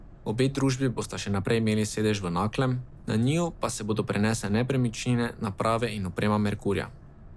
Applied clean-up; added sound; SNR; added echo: none; Boat, Water vehicle; 19 dB; none.